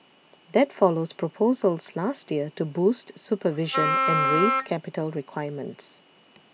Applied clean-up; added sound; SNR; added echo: none; Wind instrument, woodwind instrument; -2 dB; none.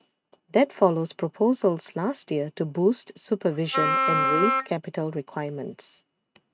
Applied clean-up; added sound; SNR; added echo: neural mask model RNNoise.